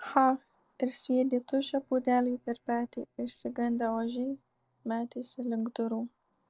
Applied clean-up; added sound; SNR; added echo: neural separator model SepFormer DNS4.